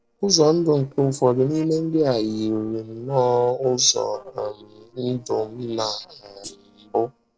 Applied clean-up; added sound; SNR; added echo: neural separator model SepFormer DNS4.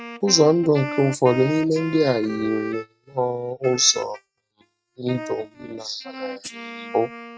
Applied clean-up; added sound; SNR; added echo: neural mask model RNNoise.